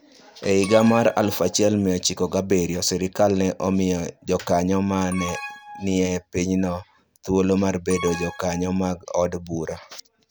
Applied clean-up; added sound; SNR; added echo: none; Alarm; 13 dB; none.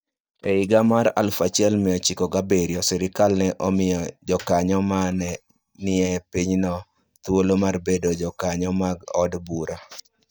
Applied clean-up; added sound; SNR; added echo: neural mask model DeepFilterNet 3.